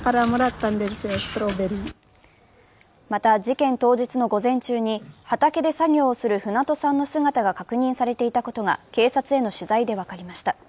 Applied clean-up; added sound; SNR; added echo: none; none; none; none.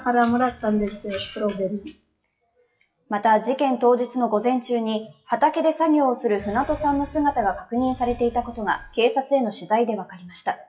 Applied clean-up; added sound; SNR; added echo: classical method WPE with log-MMSE.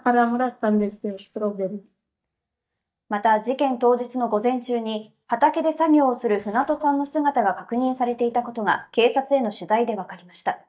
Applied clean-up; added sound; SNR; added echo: neural mask model DeepFilterNet 3.